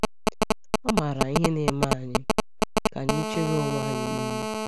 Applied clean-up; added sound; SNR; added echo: none; Telephone; -3 dB; none.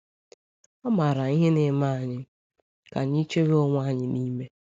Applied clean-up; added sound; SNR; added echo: none; none; none; none.